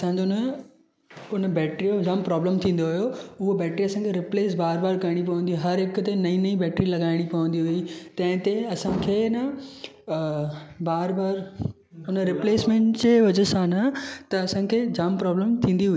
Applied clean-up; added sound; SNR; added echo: none; none; none; none.